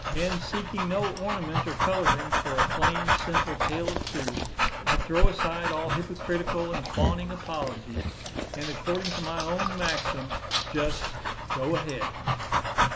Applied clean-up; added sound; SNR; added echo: none; Dog; -4 dB; none.